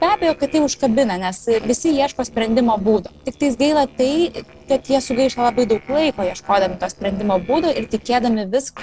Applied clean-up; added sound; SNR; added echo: neural separator model SepFormer DNS4.